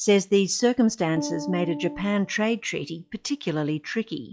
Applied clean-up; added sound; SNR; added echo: classical method log-MMSE.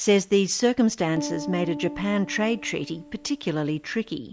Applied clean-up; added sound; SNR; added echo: none; Piano; 12 dB; none.